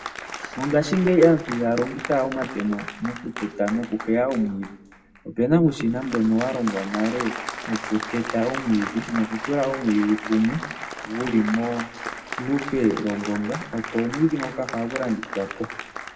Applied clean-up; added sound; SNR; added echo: none; Applause; 10 dB; reverberation time 0.6 s.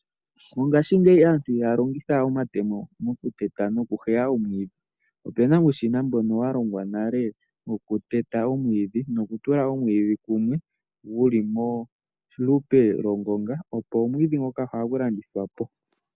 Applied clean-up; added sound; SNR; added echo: none; none; none; none.